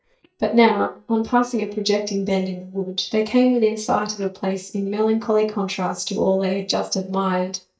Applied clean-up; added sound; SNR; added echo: neural mask model DeepFilterNet 3.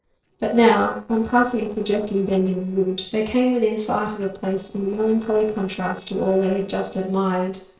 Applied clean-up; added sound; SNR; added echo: neural separator model SepFormer DNS4.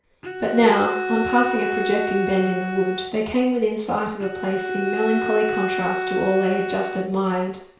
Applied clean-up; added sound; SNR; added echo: none; Bowed string instrument; 5 dB; reverberation time 0.6 s.